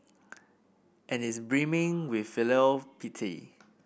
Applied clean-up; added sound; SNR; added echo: none; none; none; none.